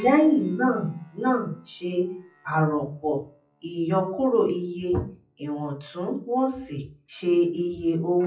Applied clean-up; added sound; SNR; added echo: classical method WPE with log-MMSE.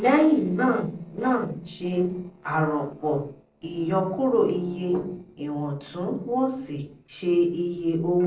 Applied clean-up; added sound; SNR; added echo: neural separator model SepFormer DNS4.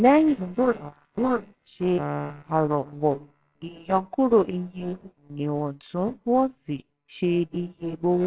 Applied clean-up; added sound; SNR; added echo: neural separator model SepFormer WHAMR!.